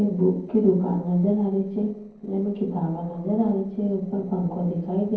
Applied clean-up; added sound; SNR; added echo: neural separator model SepFormer DNS4.